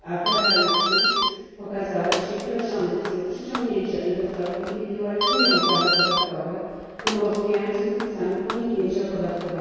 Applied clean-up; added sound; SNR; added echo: none; Doorbell; 1 dB; reverberation time 2.0 s.